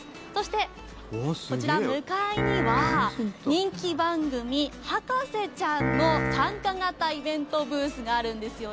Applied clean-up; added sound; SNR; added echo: none; Piano; 0 dB; none.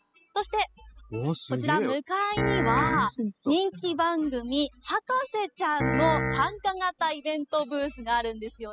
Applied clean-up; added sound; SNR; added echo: classical method spectral subtraction.